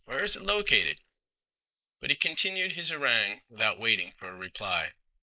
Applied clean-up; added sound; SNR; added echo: neural mask model Resemble Enhance denoiser.